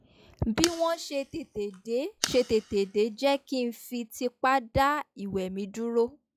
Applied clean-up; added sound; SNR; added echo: classical method log-MMSE.